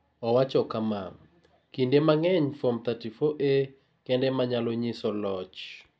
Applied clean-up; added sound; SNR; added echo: none; none; none; none.